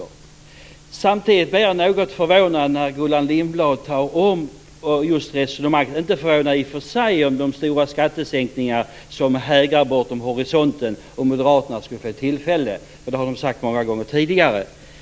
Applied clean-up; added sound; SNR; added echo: none; none; none; none.